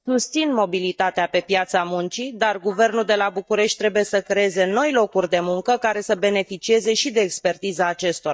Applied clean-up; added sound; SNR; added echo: neural mask model DeepFilterNet 3.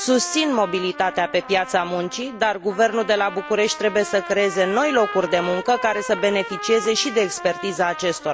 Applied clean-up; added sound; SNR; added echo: none; Trumpet; 12 dB; none.